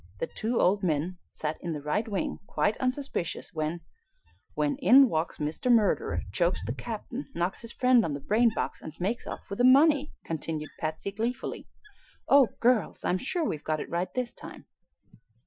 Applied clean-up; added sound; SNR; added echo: classical method Wiener filter.